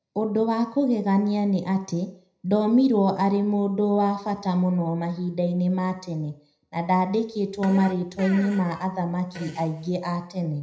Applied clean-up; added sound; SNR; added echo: none; Fart; 16 dB; reverberation time 0.4 s.